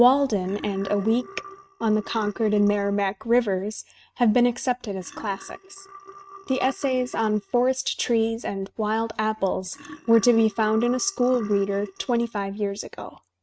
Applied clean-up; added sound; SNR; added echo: neural mask model RNNoise.